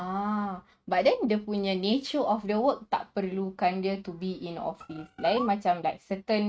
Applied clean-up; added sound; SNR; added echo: neural mask model RNNoise.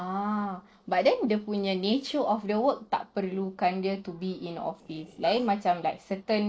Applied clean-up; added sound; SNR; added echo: neural separator model SepFormer DNS4.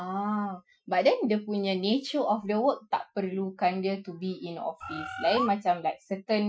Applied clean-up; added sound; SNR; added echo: classical method Wiener filter.